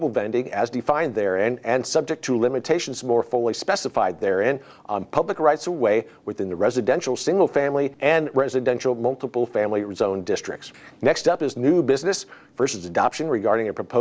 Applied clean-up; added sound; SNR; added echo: none; none; none; none.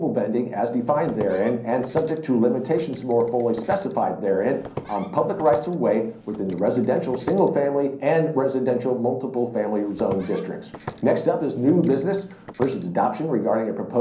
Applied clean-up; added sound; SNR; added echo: none; Walk, footsteps; 18 dB; reverberation time 0.6 s.